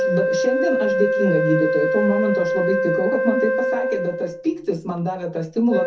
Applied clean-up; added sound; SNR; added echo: none; Wind instrument, woodwind instrument; -1 dB; reverberation time 0.3 s.